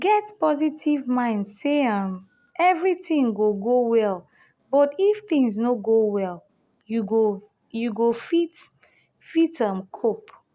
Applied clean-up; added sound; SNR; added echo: none; none; none; none.